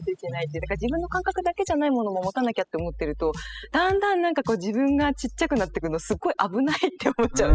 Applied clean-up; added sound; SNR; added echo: classical method spectral subtraction.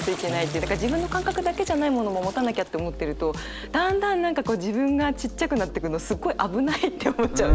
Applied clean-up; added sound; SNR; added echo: none; Toilet flush; 9 dB; none.